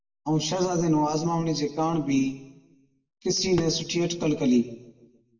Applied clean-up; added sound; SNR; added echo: none; none; none; reverberation time 0.7 s.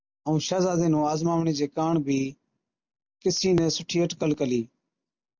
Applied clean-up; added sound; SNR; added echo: none; none; none; none.